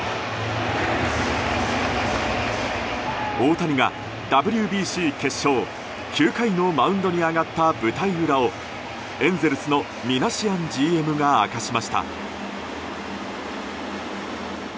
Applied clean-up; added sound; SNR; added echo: none; none; none; none.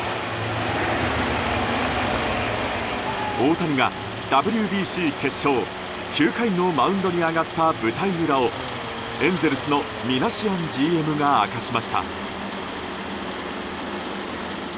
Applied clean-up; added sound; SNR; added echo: none; Tools; 9 dB; none.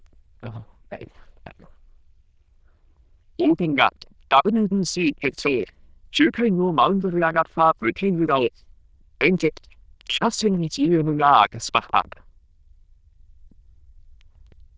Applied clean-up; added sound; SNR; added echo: neural diffusion model UNIVERSE++.